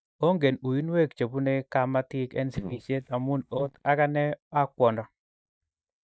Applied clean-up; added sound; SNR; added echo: neural mask model DeepFilterNet 3.